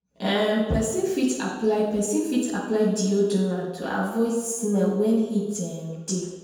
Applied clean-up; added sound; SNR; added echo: none; none; none; reverberation time 1.1 s.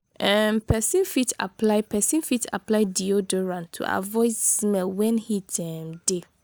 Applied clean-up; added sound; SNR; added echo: none; none; none; none.